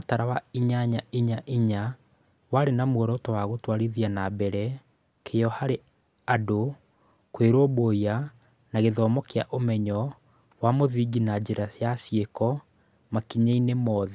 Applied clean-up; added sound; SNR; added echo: none; none; none; none.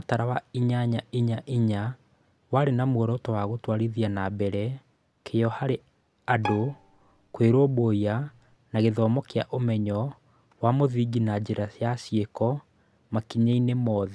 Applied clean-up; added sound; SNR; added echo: none; Bowed string instrument; 14 dB; none.